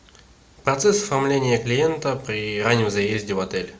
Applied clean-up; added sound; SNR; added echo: none; none; none; none.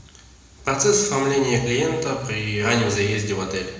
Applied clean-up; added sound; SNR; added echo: none; none; none; reverberation time 0.8 s.